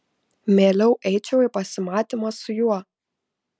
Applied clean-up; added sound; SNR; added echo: none; none; none; none.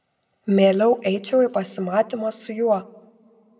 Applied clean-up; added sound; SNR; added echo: none; none; none; reverberation time 0.6 s.